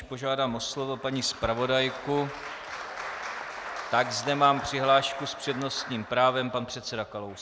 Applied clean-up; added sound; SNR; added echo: none; none; none; none.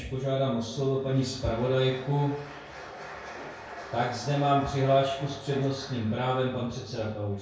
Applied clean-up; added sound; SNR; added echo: none; Fart; 18 dB; reverberation time 0.6 s.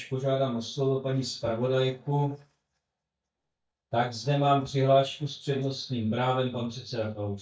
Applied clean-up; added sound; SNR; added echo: neural mask model DeepFilterNet 3.